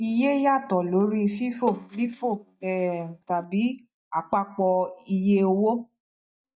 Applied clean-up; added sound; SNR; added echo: neural mask model DeepFilterNet 3.